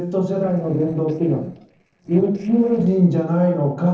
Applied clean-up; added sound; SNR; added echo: neural separator model SepFormer DNS4.